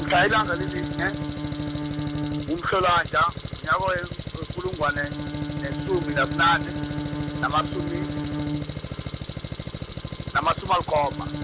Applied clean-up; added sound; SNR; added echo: none; Engine + Bowed string instrument; 3 dB; none.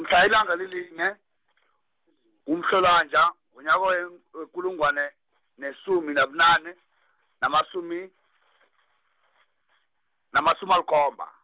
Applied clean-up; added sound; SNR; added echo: none; none; none; none.